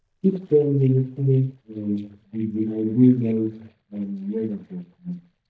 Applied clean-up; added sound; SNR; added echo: neural mask model DeepFilterNet 3.